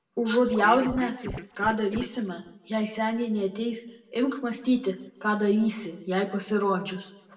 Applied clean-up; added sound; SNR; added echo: none; Scratching (performance technique); 11 dB; reverberation time 0.6 s.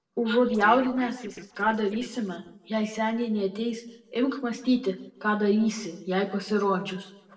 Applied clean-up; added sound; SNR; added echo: neural separator model SepFormer DNS4.